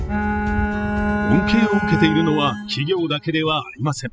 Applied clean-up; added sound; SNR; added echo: classical method spectral subtraction.